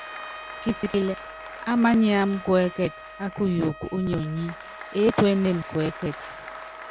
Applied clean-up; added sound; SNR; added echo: none; Trumpet + Applause; 14 dB; none.